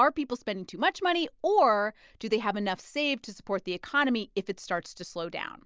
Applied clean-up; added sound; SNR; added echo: none; none; none; none.